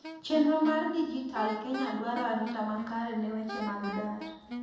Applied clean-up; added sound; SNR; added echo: none; Wind instrument, woodwind instrument; 10 dB; reverberation time 0.9 s.